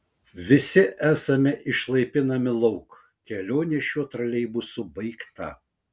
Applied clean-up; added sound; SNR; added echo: none; none; none; none.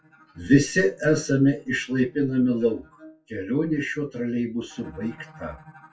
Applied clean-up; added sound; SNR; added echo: classical method WPE with log-MMSE.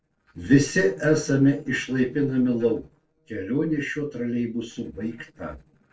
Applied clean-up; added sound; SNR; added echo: neural separator model SepFormer DNS4.